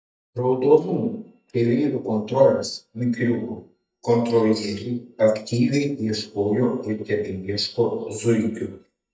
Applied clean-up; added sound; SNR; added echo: neural mask model DeepFilterNet 3.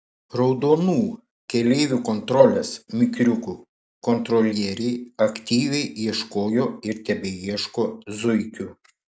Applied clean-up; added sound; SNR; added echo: none; none; none; none.